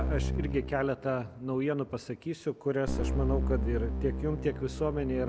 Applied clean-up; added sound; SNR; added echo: none; Keyboard (musical); 2 dB; none.